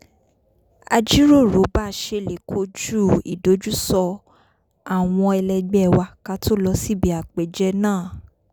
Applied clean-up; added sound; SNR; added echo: none; none; none; none.